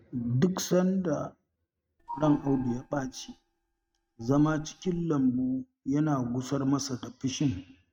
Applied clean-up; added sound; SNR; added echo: neural mask model RNNoise.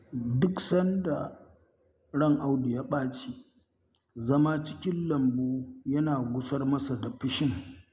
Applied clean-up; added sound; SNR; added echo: none; none; none; none.